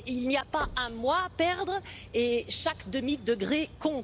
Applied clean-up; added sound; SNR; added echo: none; Rain + Knock; 16 dB; none.